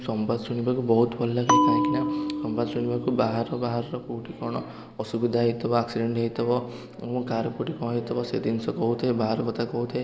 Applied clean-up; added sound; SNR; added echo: none; Bell; 1 dB; none.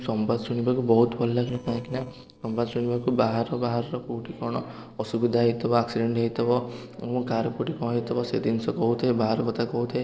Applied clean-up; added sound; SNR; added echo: neural separator model SepFormer DNS4.